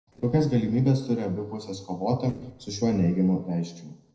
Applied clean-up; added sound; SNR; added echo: neural separator model SepFormer DNS4.